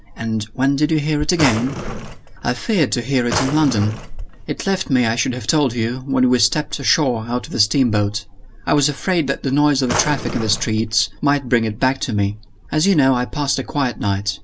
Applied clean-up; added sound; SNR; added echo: none; Drawer open or close; 8 dB; none.